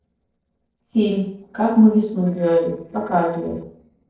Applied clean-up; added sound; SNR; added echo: neural separator model SepFormer DNS4.